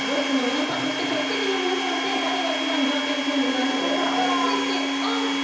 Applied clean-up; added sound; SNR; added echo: none; Domestic sounds, home sounds; -1 dB; reverberation time 1.0 s.